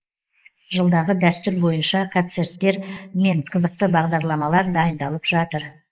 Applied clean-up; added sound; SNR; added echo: neural mask model Resemble Enhance denoiser.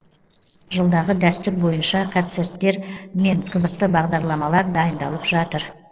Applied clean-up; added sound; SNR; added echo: neural separator model SepFormer DNS4.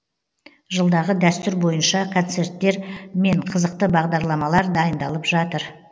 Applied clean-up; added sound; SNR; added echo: none; none; none; none.